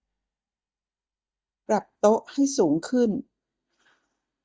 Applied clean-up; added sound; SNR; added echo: neural mask model DeepFilterNet 3.